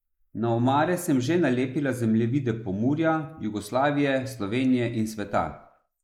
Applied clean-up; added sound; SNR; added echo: neural mask model Resemble Enhance denoiser.